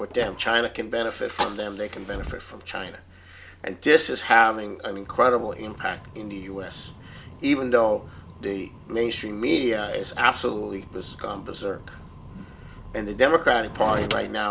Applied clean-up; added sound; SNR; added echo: none; Fire; 14 dB; none.